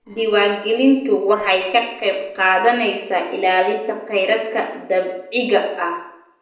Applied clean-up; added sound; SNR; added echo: neural separator model SepFormer DNS4.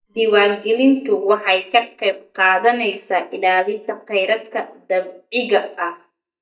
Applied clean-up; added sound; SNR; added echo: neural mask model DeepFilterNet 3.